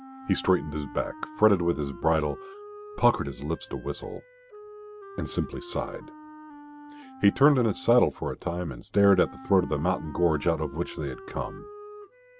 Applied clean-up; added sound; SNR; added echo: none; Wind instrument, woodwind instrument; 17 dB; none.